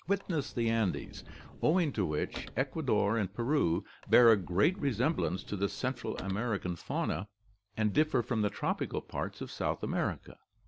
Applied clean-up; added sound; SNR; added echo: none; Sliding door / Slam / Wood; 18 dB; none.